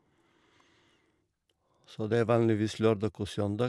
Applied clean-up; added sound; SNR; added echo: none; none; none; none.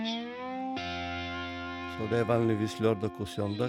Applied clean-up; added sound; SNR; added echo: none; Guitar; 5 dB; none.